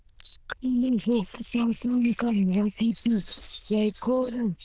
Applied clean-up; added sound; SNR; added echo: neural diffusion model UNIVERSE++.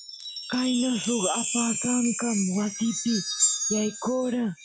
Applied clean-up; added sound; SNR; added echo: classical method log-MMSE.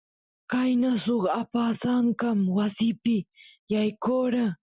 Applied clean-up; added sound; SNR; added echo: none; none; none; none.